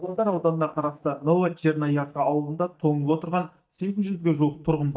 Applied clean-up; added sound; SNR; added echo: neural mask model DeepFilterNet 3.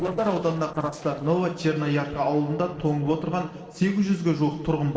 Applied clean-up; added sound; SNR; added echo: neural separator model SepFormer DNS4.